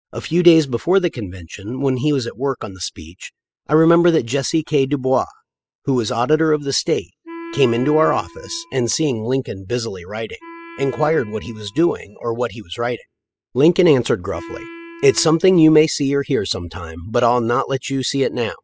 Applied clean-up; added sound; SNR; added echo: classical method spectral subtraction.